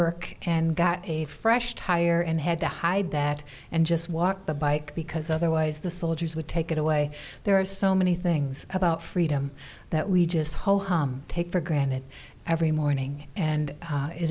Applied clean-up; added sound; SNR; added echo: none; none; none; none.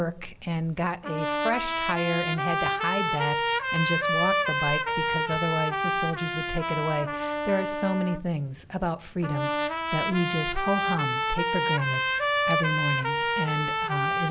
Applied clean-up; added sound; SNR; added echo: none; Trumpet; -2 dB; none.